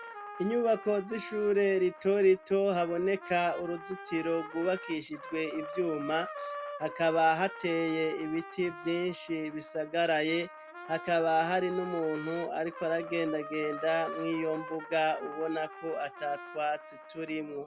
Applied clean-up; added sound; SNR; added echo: none; Trumpet; 13 dB; none.